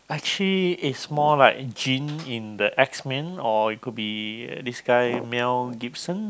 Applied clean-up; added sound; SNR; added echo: none; none; none; none.